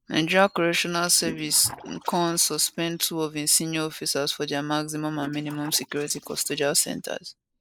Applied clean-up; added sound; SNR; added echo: neural mask model Resemble Enhance denoiser.